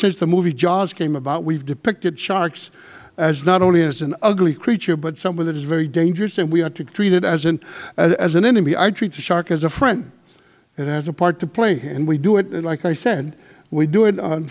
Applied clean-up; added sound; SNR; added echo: none; none; none; none.